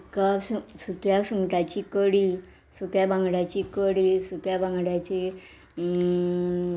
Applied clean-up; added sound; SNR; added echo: none; none; none; none.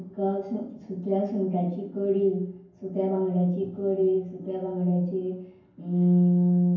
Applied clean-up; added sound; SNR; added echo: none; none; none; reverberation time 0.9 s.